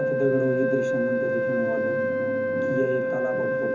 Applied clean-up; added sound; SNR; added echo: none; Wind instrument, woodwind instrument; -3 dB; reverberation time 0.3 s.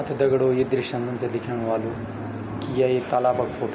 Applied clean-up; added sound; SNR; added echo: none; none; none; none.